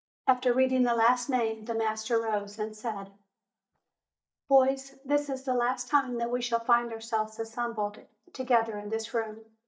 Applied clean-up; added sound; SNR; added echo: neural mask model DeepFilterNet 3.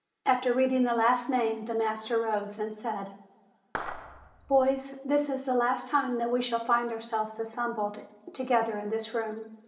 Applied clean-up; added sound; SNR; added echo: none; Clapping; 11 dB; reverberation time 0.8 s.